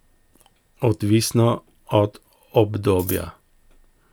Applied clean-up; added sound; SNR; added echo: none; Scissors; 10 dB; none.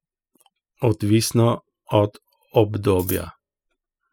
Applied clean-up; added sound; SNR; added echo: classical method spectral subtraction.